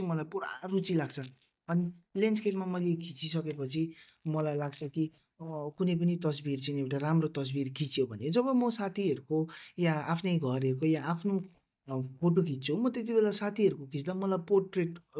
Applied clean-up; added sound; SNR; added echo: neural mask model DeepFilterNet 3.